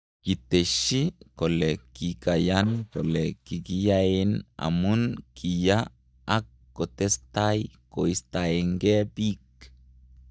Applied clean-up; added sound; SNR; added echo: neural mask model DeepFilterNet 3.